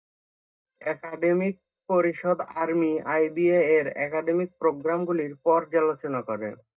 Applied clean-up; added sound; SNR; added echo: neural mask model DeepFilterNet 3.